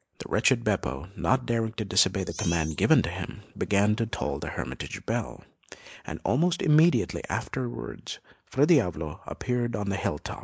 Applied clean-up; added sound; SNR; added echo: neural mask model Resemble Enhance denoiser.